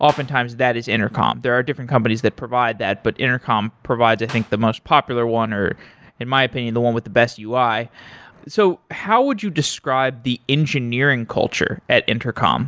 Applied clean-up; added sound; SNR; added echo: none; Clapping; 18 dB; none.